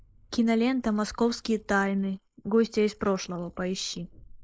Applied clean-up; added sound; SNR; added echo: neural mask model Resemble Enhance denoiser.